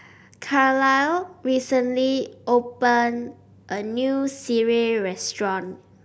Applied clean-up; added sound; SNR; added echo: none; none; none; none.